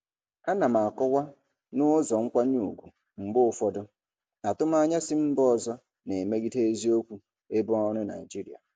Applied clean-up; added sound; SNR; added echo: none; none; none; none.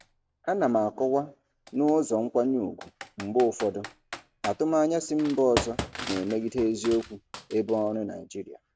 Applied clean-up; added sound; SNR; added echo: none; Computer keyboard; 13 dB; none.